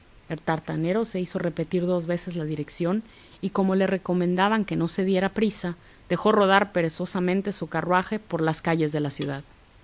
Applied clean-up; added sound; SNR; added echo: none; Cutlery, silverware; 18 dB; none.